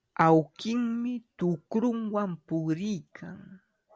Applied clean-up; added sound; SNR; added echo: none; none; none; none.